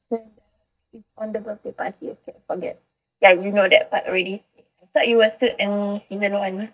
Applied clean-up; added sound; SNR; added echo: neural mask model DeepFilterNet 3.